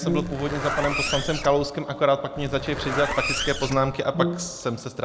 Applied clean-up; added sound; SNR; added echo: none; Zipper (clothing) + Brass instrument; 4 dB; none.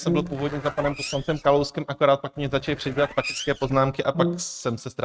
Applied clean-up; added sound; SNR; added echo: neural mask model RNNoise.